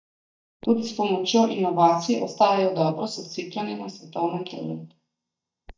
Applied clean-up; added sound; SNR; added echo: neural mask model DeepFilterNet 3.